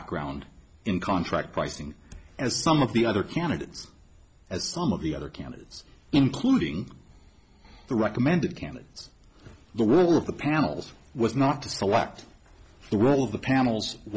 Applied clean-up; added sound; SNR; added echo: none; none; none; none.